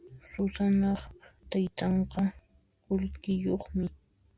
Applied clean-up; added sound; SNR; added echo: none; none; none; none.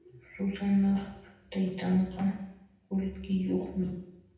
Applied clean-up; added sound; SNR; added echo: none; none; none; reverberation time 0.9 s.